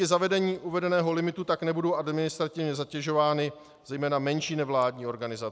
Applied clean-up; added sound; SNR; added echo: none; none; none; none.